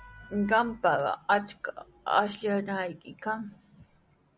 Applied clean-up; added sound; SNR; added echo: none; none; none; none.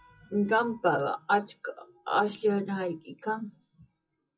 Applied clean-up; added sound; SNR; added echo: classical method WPE with log-MMSE.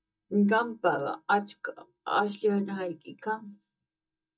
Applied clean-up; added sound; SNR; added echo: neural mask model DeepFilterNet 3.